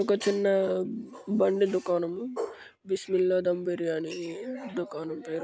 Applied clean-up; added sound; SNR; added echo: none; none; none; none.